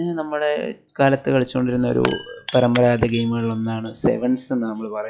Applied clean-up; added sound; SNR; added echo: classical method log-MMSE.